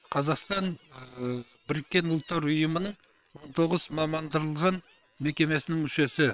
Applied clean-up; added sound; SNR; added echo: neural separator model SepFormer WHAM!.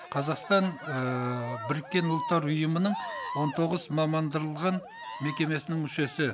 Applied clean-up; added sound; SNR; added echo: none; Cheering; 11 dB; none.